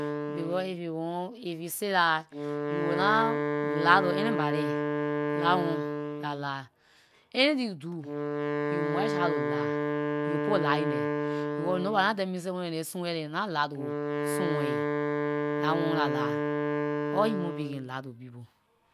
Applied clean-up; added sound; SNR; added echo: none; Wind instrument, woodwind instrument; 0 dB; none.